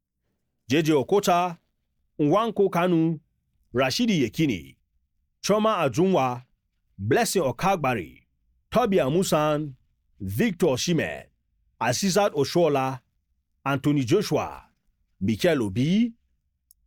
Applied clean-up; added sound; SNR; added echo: neural mask model DeepFilterNet 3.